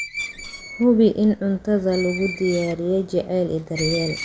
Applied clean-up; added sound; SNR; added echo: none; Screech; 12 dB; none.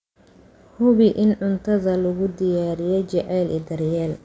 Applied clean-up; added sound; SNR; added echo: none; none; none; none.